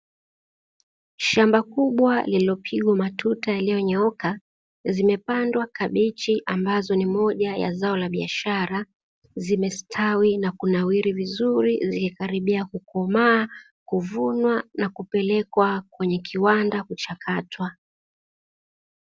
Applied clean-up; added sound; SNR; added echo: none; none; none; none.